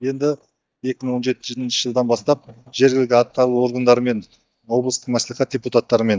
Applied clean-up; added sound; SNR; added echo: neural mask model DeepFilterNet 3.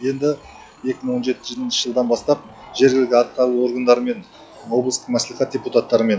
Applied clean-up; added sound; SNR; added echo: classical method log-MMSE.